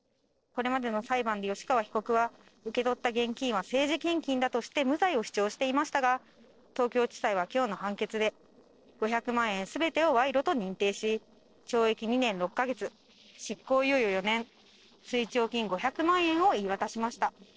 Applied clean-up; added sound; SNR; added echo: neural separator model SepFormer DNS4.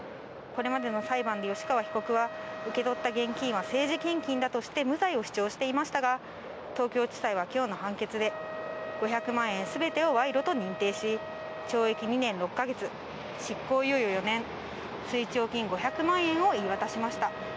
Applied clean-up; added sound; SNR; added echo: none; Wind instrument, woodwind instrument; 13 dB; none.